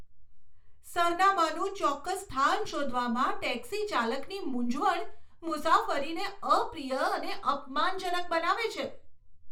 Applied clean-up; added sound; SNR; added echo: none; none; none; reverberation time 0.3 s.